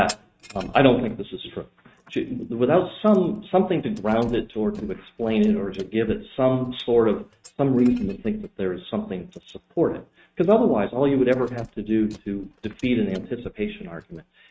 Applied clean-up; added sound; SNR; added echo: neural mask model RNNoise.